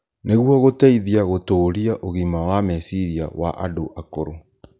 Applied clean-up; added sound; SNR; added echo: none; none; none; none.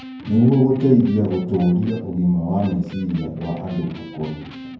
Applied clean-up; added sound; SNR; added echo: none; Electric guitar; 19 dB; reverberation time 0.9 s.